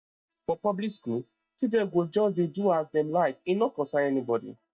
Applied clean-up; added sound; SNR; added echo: neural mask model DeepFilterNet 3.